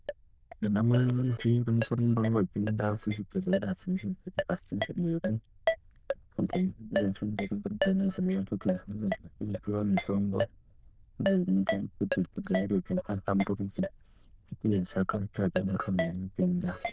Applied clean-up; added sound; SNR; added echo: neural diffusion model UNIVERSE++.